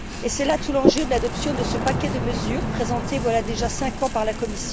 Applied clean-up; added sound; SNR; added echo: none; Ocean + Engine; 0 dB; none.